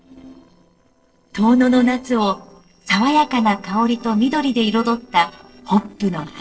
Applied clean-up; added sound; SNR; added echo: neural separator model SepFormer DNS4.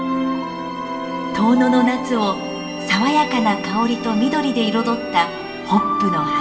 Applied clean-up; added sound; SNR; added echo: none; Harmonica; 19 dB; reverberation time 2.6 s.